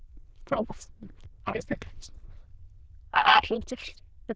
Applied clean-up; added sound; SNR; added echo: neural diffusion model UNIVERSE++.